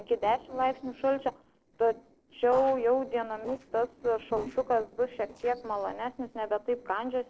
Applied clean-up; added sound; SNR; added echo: neural separator model SepFormer DNS4.